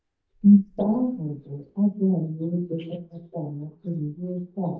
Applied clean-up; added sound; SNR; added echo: neural mask model DeepFilterNet 3.